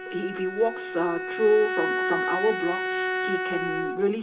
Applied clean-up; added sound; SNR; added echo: none; Bowed string instrument; 2 dB; reverberation time 0.2 s.